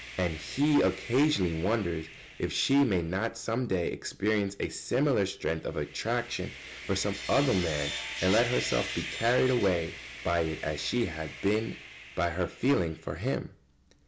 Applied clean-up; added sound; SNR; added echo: none; Sawing; 13 dB; none.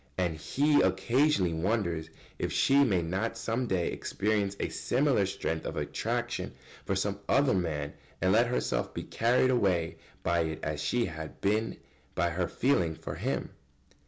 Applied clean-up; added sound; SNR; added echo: none; none; none; none.